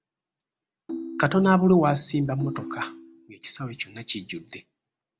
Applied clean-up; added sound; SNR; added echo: none; Ringtone; 14 dB; none.